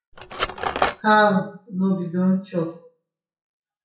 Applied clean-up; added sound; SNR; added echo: classical method WPE with log-MMSE.